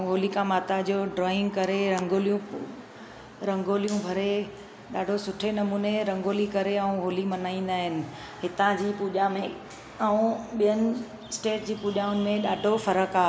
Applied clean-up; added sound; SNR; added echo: none; none; none; none.